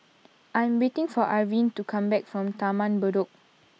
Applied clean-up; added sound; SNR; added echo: none; none; none; none.